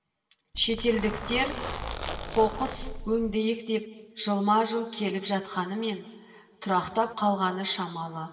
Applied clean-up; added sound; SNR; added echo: none; Zipper (clothing); 7 dB; reverberation time 2.0 s.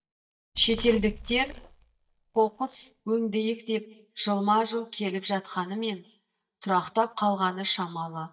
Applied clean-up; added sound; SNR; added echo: neural mask model DeepFilterNet 3.